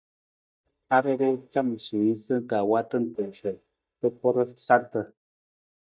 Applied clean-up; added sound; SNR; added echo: neural mask model DeepFilterNet 3.